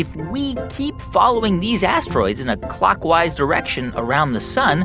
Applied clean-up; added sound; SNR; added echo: none; none; none; none.